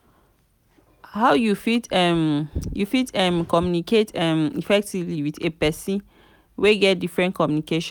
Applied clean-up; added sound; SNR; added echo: none; none; none; none.